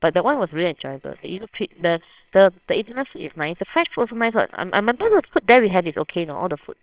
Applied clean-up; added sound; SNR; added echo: neural separator model SepFormer WHAMR!.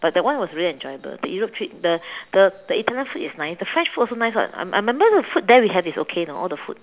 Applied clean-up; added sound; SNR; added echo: none; none; none; none.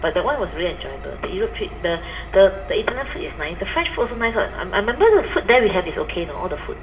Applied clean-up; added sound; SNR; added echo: none; Engine; 13 dB; reverberation time 2.5 s.